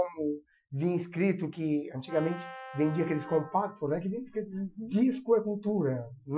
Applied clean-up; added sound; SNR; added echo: classical method Wiener filter.